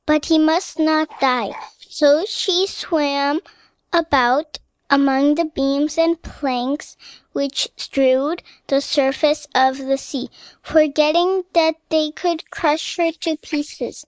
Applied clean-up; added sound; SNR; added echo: neural mask model Resemble Enhance denoiser.